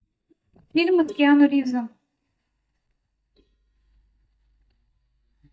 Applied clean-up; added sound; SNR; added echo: neural mask model DeepFilterNet 3.